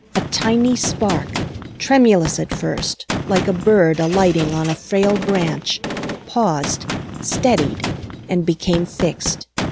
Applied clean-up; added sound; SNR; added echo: none; Gunshot, gunfire; 8 dB; none.